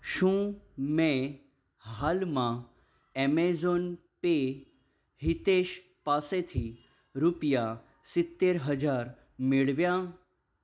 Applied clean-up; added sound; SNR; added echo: none; none; none; none.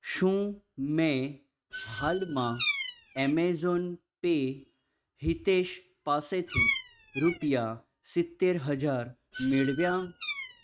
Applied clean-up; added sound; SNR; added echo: neural mask model RNNoise.